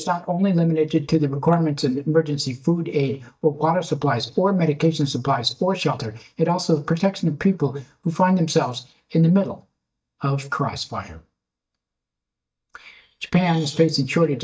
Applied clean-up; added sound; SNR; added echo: neural mask model DeepFilterNet 3.